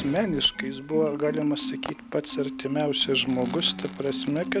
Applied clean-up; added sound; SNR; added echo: none; Crackle / Fireworks + Marimba, xylophone; 8 dB; none.